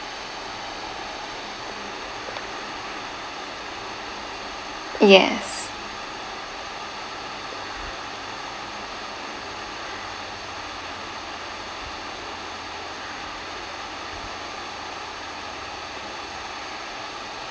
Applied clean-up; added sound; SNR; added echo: none; none; none; none.